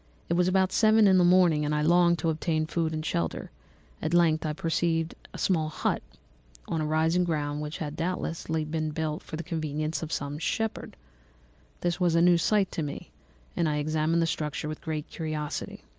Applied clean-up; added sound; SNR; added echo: none; none; none; none.